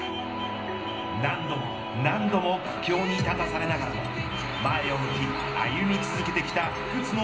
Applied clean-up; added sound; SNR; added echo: none; Vehicle horn, car horn, honking; 16 dB; reverberation time 0.5 s.